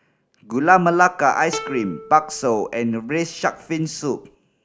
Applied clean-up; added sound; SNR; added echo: none; Plucked string instrument; 16 dB; none.